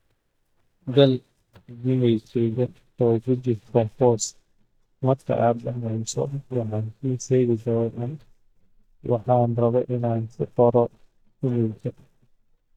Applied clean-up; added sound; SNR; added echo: neural mask model DeepFilterNet 3.